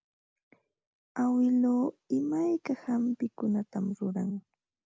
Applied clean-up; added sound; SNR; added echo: none; none; none; none.